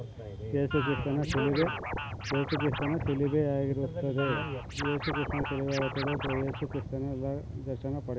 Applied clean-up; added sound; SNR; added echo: none; Scratching (performance technique); 6 dB; none.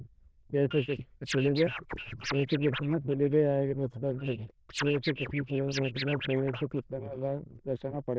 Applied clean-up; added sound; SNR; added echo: neural diffusion model UNIVERSE++.